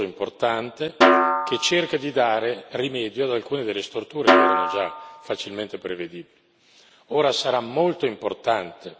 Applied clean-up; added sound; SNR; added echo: none; Snare drum; -3 dB; none.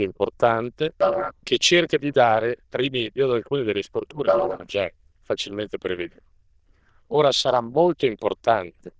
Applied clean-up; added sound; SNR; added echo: neural diffusion model UNIVERSE++.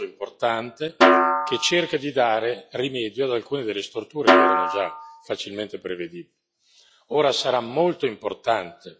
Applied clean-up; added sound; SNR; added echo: classical method log-MMSE.